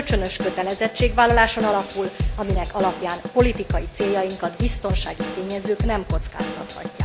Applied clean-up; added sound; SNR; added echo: none; Drum / Drum kit; 3 dB; none.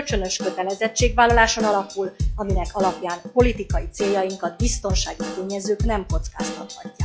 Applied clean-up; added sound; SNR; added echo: classical method log-MMSE.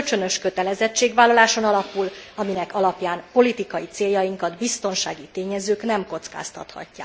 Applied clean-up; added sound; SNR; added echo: none; none; none; none.